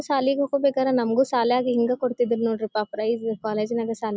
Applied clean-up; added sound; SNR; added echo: none; none; none; none.